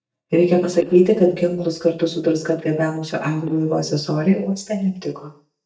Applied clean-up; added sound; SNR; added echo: neural mask model DeepFilterNet 3.